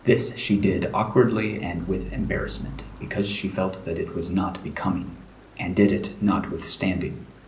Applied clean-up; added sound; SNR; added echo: none; Stream; 17 dB; reverberation time 0.5 s.